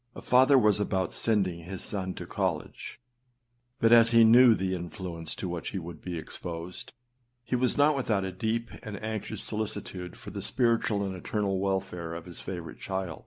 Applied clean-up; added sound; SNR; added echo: none; none; none; none.